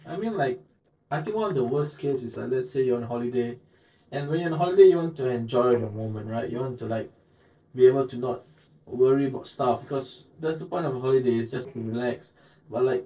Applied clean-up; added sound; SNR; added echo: neural separator model SepFormer DNS4.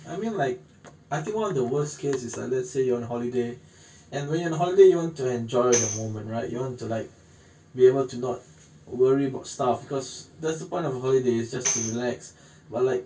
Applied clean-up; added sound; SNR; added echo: none; Tambourine; 7 dB; reverberation time 0.1 s.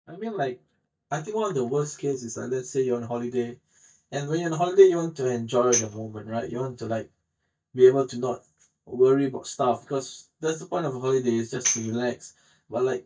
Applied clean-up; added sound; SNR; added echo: neural mask model DeepFilterNet 3.